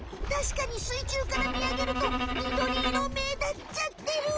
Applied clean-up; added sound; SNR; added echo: none; Gull, seagull / Wind + Bowed string instrument; 0 dB; none.